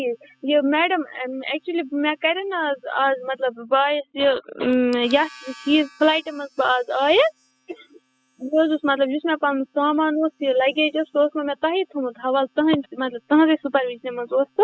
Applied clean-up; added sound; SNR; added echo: classical method spectral subtraction.